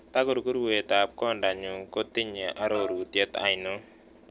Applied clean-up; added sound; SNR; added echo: none; Bowed string instrument; 12 dB; none.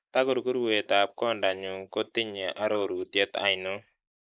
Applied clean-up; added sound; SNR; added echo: neural mask model Resemble Enhance denoiser.